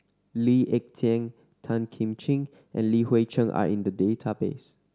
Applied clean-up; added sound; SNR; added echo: none; none; none; none.